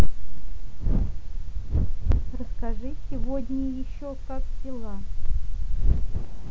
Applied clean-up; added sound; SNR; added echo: none; none; none; none.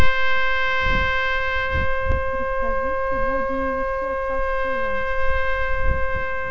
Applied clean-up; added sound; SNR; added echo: none; Trumpet; 2 dB; none.